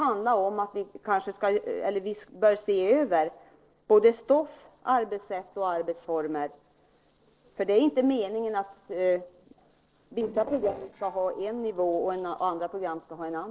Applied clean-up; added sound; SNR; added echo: neural separator model SepFormer DNS4.